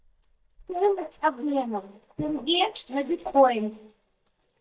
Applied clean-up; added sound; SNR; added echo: neural mask model DeepFilterNet 3.